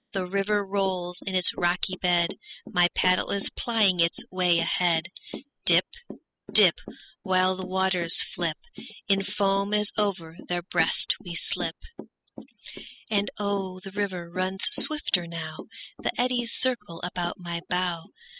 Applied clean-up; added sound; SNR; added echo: classical method spectral subtraction.